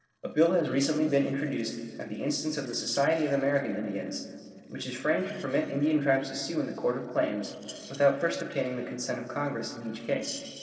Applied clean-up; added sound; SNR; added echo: neural separator model SepFormer DNS4.